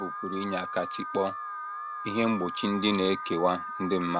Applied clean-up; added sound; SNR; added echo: none; Alarm; 7 dB; none.